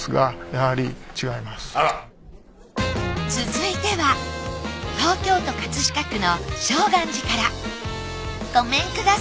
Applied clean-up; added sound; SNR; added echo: none; Race car, auto racing / Accelerating, revving, vroom + Bowed string instrument; 19 dB; none.